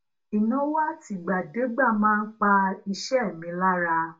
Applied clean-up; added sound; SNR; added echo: none; none; none; reverberation time 0.2 s.